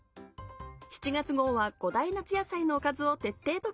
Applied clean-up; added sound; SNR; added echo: none; none; none; none.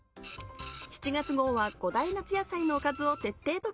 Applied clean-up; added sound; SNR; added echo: none; Printer; 12 dB; none.